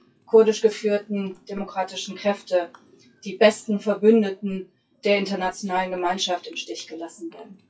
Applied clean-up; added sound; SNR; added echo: classical method WPE with log-MMSE.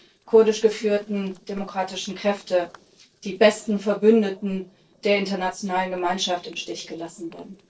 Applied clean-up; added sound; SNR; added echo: neural separator model SepFormer DNS4.